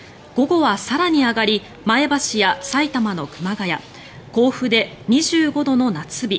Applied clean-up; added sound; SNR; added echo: none; none; none; none.